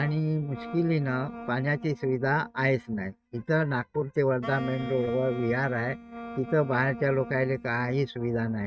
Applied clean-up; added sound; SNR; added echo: neural mask model RNNoise.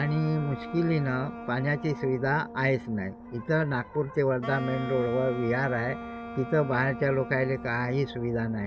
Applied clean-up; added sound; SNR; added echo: none; Wind instrument, woodwind instrument; 12 dB; none.